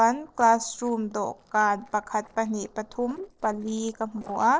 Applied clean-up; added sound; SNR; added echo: neural separator model SepFormer DNS4.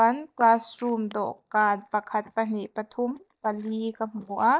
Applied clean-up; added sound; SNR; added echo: neural mask model DeepFilterNet 3.